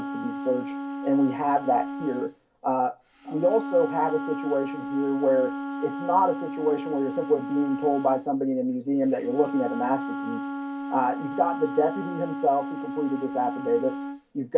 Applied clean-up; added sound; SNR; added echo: none; Wind instrument, woodwind instrument; 7 dB; reverberation time 0.1 s.